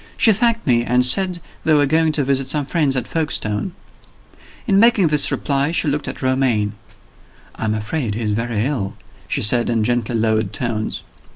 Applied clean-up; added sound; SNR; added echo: none; none; none; none.